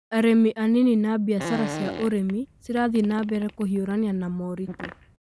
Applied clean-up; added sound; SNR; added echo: none; Fart; 13 dB; none.